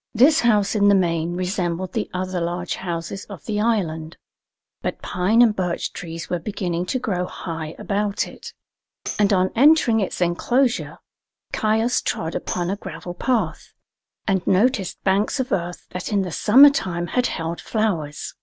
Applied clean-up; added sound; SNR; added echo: none; Tambourine; 18 dB; none.